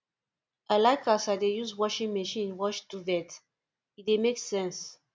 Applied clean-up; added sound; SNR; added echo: none; none; none; none.